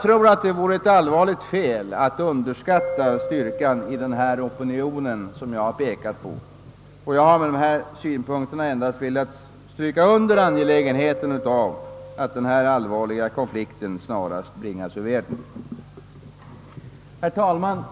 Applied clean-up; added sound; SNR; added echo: none; Mallet percussion; 14 dB; none.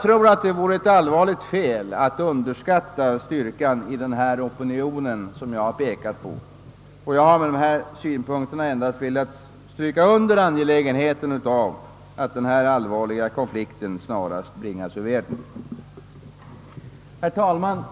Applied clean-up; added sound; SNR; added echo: none; none; none; none.